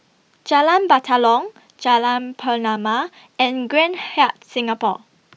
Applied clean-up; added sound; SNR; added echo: none; none; none; none.